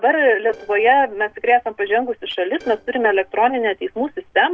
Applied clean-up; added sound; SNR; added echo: neural separator model SepFormer DNS4.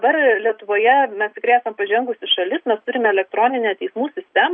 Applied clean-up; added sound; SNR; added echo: none; none; none; none.